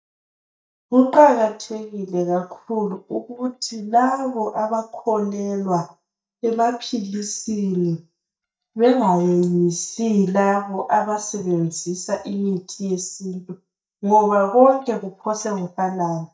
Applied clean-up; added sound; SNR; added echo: neural mask model DeepFilterNet 3.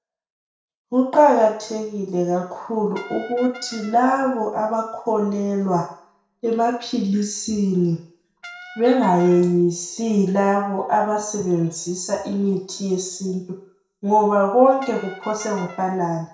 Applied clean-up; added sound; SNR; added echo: none; Brass instrument; 19 dB; reverberation time 0.6 s.